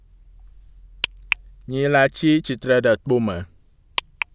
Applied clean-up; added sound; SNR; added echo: none; none; none; none.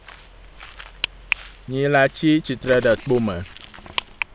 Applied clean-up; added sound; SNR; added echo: none; Bird; 19 dB; none.